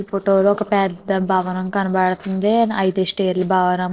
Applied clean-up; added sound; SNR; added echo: neural separator model SepFormer DNS4.